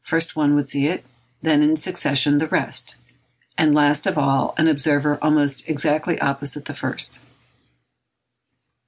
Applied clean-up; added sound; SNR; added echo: none; none; none; none.